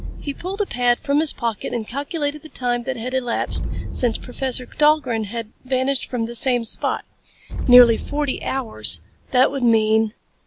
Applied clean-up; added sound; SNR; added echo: none; Explosion; 11 dB; none.